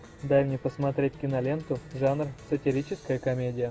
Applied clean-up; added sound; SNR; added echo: none; Cheering; 20 dB; none.